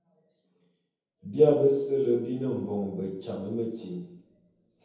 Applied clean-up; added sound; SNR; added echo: none; none; none; reverberation time 0.9 s.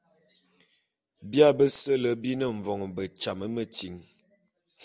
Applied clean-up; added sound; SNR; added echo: none; none; none; none.